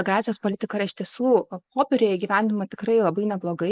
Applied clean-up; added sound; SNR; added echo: neural mask model Resemble Enhance denoiser.